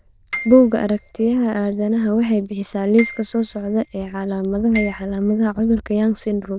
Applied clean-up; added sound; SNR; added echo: neural diffusion model UNIVERSE++.